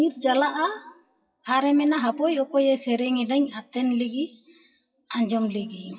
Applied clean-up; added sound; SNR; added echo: classical method WPE with log-MMSE.